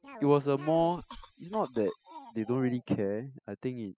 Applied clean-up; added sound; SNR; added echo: classical method spectral subtraction.